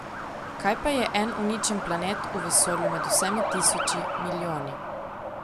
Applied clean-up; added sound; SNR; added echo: none; Truck; 2 dB; none.